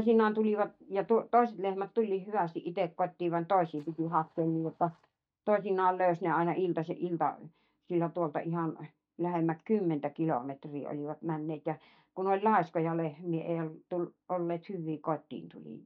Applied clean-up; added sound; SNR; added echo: neural mask model DeepFilterNet 3.